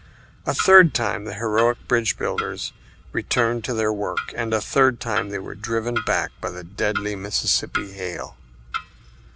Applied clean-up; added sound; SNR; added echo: none; Clock; 11 dB; none.